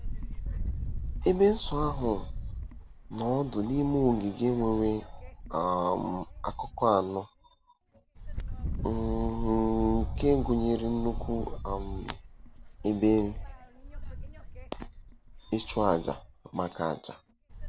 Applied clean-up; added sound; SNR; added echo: none; Wind; 6 dB; none.